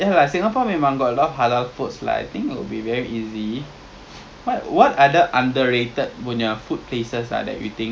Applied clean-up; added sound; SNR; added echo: none; none; none; none.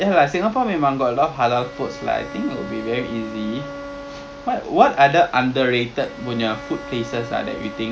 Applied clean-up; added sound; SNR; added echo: none; Bowed string instrument; 15 dB; none.